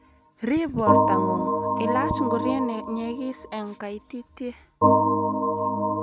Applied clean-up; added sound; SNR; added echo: none; Organ; -4 dB; none.